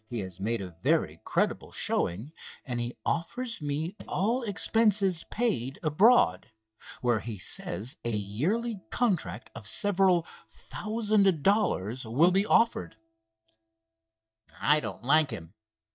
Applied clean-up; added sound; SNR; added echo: neural mask model DeepFilterNet 3.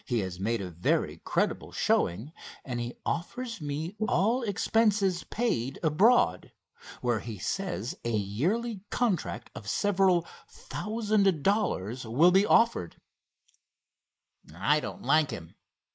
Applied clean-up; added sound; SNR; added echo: neural mask model Resemble Enhance denoiser.